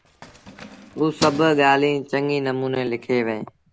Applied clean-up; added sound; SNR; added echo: none; Keys jangling; 15 dB; none.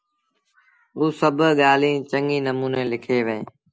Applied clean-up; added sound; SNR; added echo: none; none; none; none.